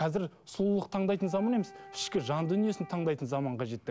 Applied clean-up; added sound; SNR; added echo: none; Wind instrument, woodwind instrument; 19 dB; none.